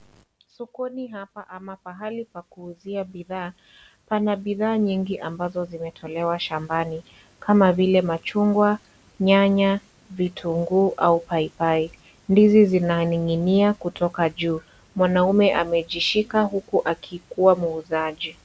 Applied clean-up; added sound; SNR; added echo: none; none; none; none.